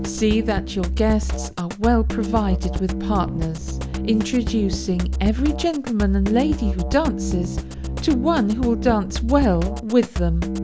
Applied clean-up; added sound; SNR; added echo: none; Drum kit; 3 dB; none.